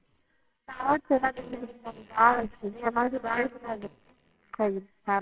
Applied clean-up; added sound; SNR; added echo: neural separator model SepFormer WHAMR!.